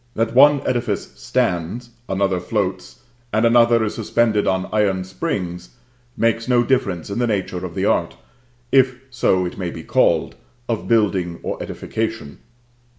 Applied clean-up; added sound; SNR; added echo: none; none; none; none.